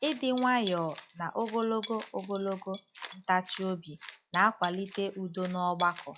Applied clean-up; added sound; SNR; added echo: classical method log-MMSE.